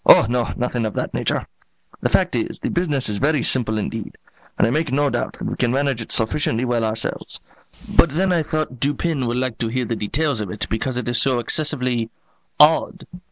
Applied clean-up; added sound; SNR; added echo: none; none; none; none.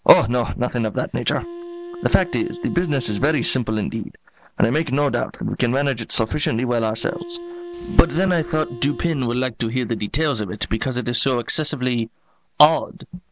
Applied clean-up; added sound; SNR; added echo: none; Wind instrument, woodwind instrument; 14 dB; none.